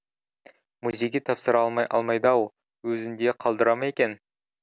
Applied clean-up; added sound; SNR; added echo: none; none; none; none.